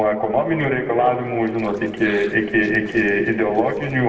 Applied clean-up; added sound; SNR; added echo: neural separator model SepFormer DNS4.